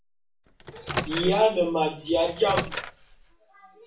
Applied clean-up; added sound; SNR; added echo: none; Microwave oven; 8 dB; reverberation time 0.3 s.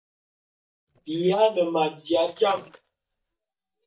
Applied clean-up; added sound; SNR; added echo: neural mask model DeepFilterNet 3.